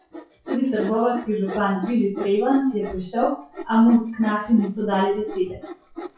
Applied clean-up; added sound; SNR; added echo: classical method WPE with log-MMSE.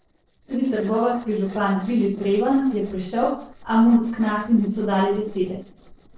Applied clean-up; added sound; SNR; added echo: neural separator model SepFormer DNS4.